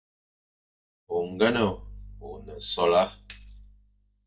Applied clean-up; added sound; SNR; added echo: neural mask model DeepFilterNet 3.